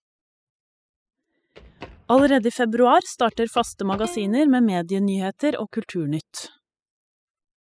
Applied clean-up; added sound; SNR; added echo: classical method spectral subtraction.